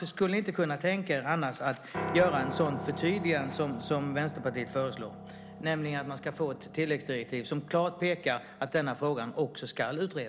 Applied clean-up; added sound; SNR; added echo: none; Piano; 11 dB; none.